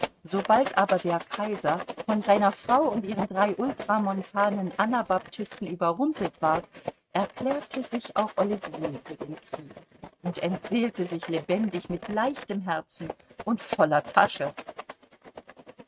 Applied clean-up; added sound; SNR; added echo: neural mask model RNNoise.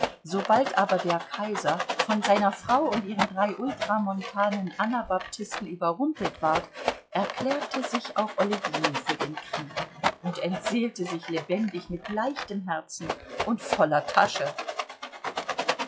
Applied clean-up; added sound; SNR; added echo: classical method log-MMSE.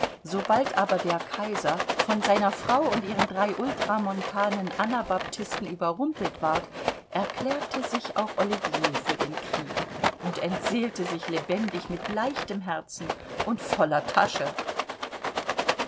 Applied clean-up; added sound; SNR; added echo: none; Rattle; 3 dB; none.